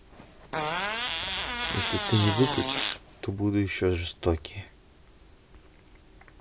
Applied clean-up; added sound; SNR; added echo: none; Fart; 1 dB; none.